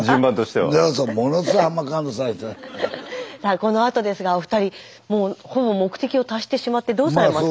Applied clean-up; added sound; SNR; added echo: none; none; none; none.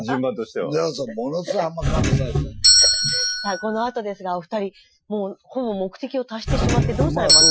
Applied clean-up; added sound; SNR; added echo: classical method Wiener filter.